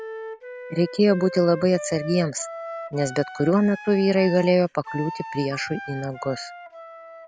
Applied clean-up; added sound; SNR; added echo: none; Wind instrument, woodwind instrument; 13 dB; none.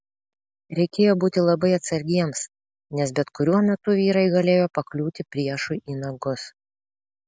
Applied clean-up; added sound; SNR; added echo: none; none; none; none.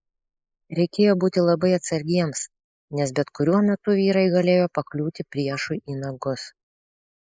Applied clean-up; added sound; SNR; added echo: neural mask model Resemble Enhance denoiser.